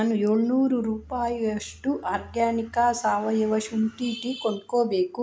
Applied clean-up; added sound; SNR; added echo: none; none; none; none.